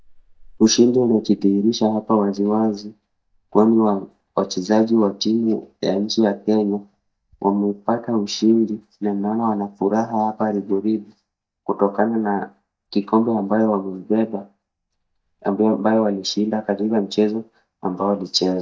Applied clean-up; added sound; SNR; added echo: neural mask model DeepFilterNet 3.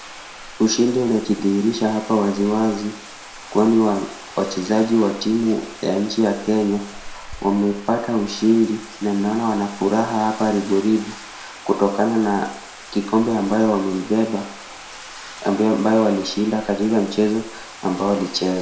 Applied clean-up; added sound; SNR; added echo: none; Bathtub (filling or washing); 17 dB; reverberation time 0.6 s.